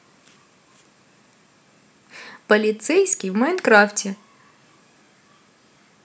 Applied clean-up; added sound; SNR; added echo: none; none; none; none.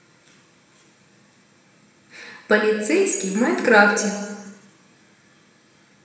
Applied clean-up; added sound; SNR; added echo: none; none; none; reverberation time 1.3 s.